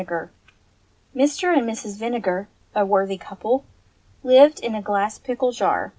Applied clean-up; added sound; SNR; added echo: none; none; none; none.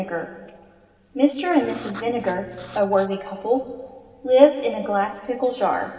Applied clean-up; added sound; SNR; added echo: none; Writing; 17 dB; reverberation time 2.0 s.